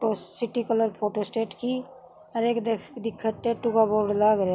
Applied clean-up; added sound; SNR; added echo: none; none; none; none.